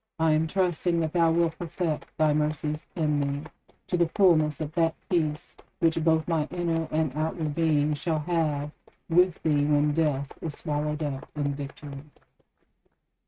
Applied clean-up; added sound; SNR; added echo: neural mask model RNNoise.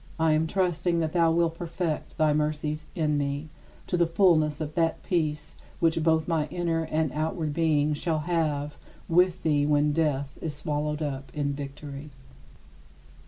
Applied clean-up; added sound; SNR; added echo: none; none; none; none.